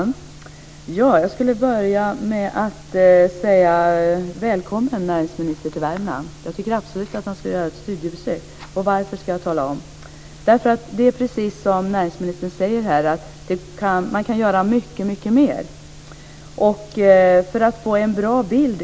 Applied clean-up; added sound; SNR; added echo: none; none; none; none.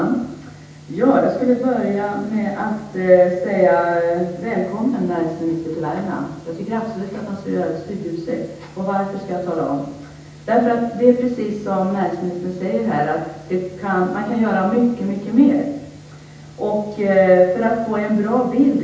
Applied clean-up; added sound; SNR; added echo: none; none; none; reverberation time 0.9 s.